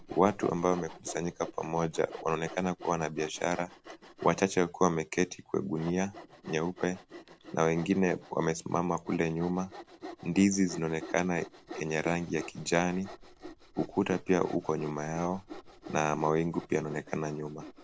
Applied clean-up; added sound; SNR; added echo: none; Sawing; 16 dB; none.